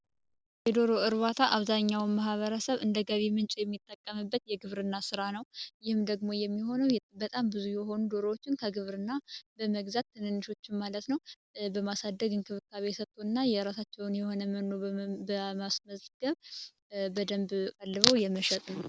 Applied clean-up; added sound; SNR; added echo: none; none; none; none.